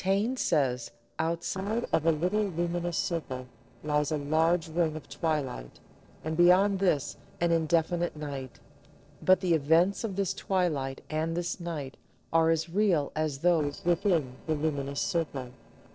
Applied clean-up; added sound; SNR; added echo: neural separator model SepFormer DNS4.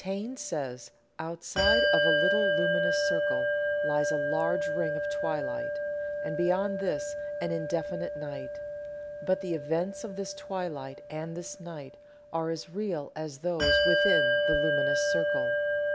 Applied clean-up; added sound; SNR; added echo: none; Bell; -4 dB; none.